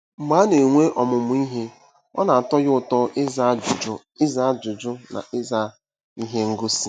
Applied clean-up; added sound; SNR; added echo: none; none; none; none.